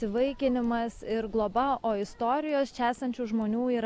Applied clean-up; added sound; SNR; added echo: none; none; none; none.